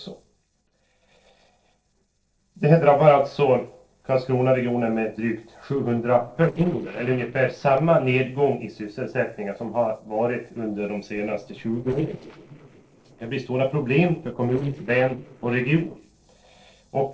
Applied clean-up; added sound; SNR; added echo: neural separator model SepFormer DNS4.